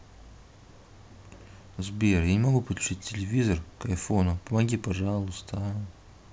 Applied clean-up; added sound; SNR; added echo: none; none; none; none.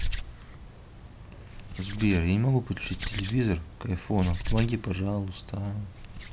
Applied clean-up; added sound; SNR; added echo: none; Hands; 6 dB; none.